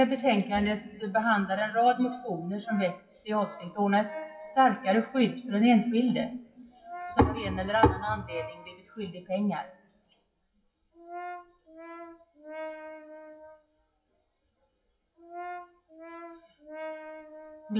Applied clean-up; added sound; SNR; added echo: classical method WPE with log-MMSE.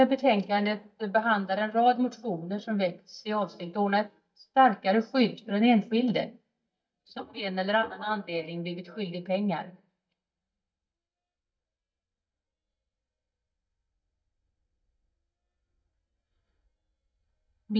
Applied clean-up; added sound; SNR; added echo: neural mask model DeepFilterNet 3.